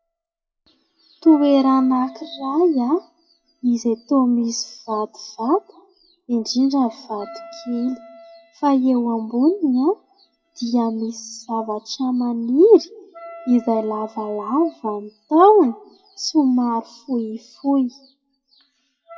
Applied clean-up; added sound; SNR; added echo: classical method WPE with log-MMSE.